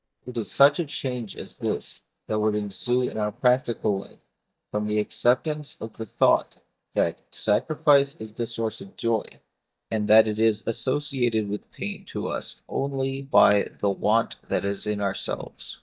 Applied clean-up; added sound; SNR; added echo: neural mask model DeepFilterNet 3.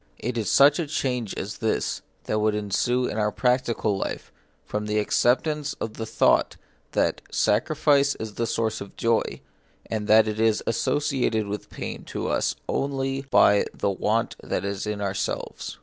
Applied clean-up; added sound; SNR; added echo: none; none; none; none.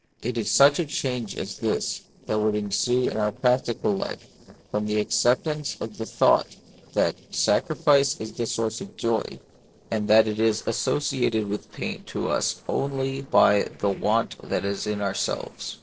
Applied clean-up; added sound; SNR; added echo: neural separator model SepFormer DNS4.